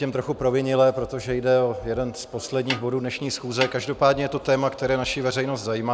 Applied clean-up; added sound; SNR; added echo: none; Snare drum; 10 dB; none.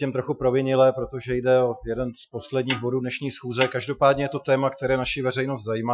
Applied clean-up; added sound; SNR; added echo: classical method Wiener filter.